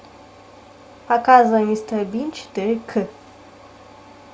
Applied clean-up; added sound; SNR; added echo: none; none; none; none.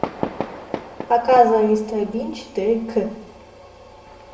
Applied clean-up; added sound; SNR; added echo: none; Fireworks; 12 dB; reverberation time 0.7 s.